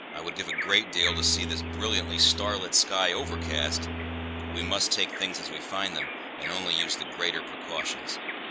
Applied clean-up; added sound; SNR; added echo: none; Bird vocalization, bird call, bird song + Bowed string instrument; 5 dB; none.